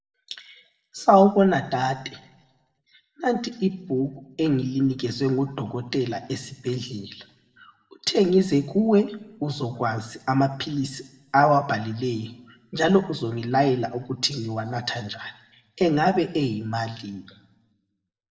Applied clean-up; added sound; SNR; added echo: none; none; none; reverberation time 0.6 s.